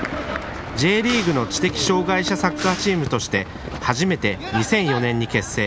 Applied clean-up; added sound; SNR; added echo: none; Mechanisms; 10 dB; none.